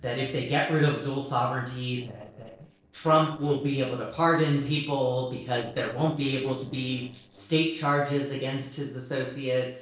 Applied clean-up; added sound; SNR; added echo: neural separator model SepFormer DNS4.